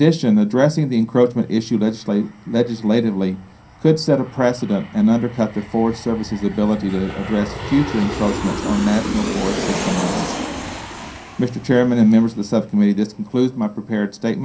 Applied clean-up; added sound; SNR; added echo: none; Aircraft; 11 dB; reverberation time 0.3 s.